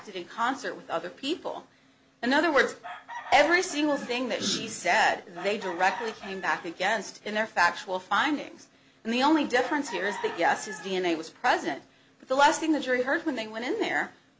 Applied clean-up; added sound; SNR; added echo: none; Chicken, rooster; 14 dB; none.